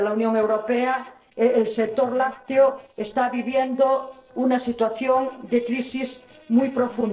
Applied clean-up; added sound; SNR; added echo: neural separator model SepFormer DNS4.